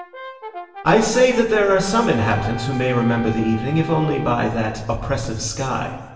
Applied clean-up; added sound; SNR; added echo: none; Brass instrument; 14 dB; reverberation time 1.0 s.